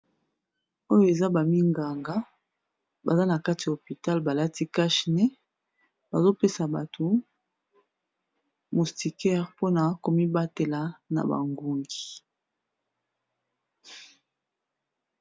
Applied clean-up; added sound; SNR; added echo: none; none; none; none.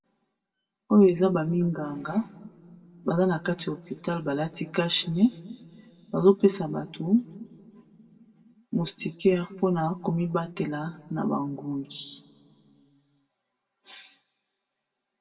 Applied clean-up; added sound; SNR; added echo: none; none; none; reverberation time 1.5 s.